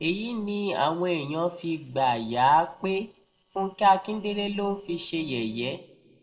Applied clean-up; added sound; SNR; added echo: neural separator model SepFormer DNS4.